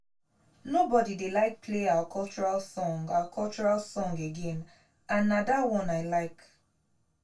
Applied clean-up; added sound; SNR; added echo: none; none; none; reverberation time 0.2 s.